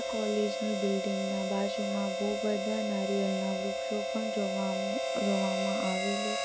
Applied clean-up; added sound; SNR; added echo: none; Harmonica; 0 dB; none.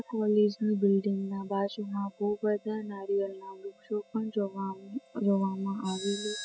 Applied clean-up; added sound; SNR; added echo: classical method spectral subtraction.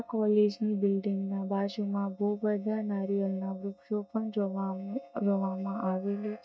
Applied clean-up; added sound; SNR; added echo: neural mask model DeepFilterNet 3.